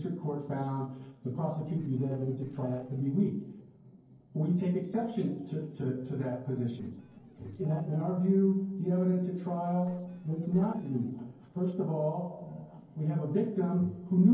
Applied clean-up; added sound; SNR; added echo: neural separator model SepFormer DNS4.